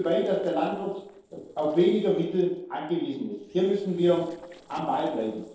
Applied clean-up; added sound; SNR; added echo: neural separator model SepFormer DNS4.